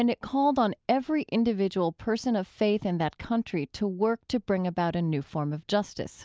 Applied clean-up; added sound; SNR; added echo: none; none; none; none.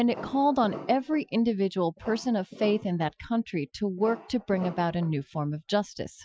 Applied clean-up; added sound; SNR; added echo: classical method Wiener filter.